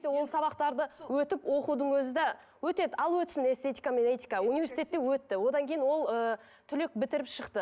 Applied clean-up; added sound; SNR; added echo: none; none; none; none.